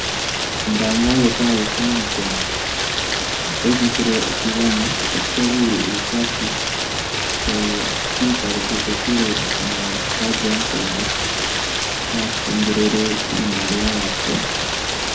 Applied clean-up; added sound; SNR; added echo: none; Rain; -1 dB; reverberation time 0.3 s.